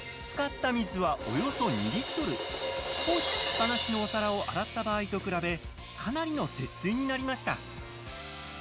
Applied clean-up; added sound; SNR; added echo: none; Crash cymbal; 6 dB; none.